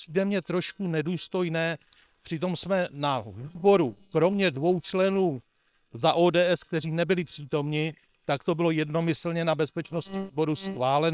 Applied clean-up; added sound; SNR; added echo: neural separator model SepFormer WHAM!.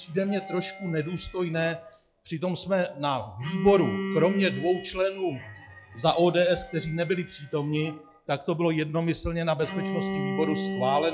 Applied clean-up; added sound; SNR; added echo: classical method log-MMSE.